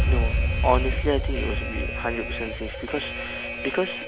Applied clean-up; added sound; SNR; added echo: none; Alarm; -3 dB; none.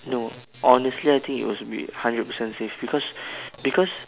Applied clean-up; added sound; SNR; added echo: none; none; none; none.